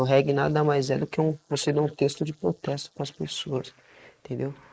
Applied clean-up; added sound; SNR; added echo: neural mask model Resemble Enhance denoiser.